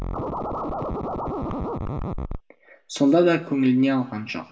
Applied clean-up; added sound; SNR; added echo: none; Scratching (performance technique); 6 dB; reverberation time 0.8 s.